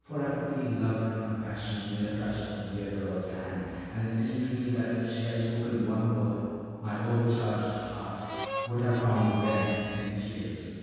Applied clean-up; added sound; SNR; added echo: none; Harmonica; 6 dB; reverberation time 2.2 s.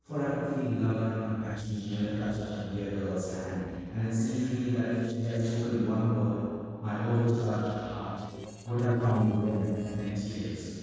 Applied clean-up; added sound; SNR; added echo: neural separator model SepFormer DNS4.